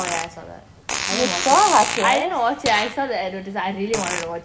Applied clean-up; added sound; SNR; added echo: none; Fart; 7 dB; reverberation time 2.4 s.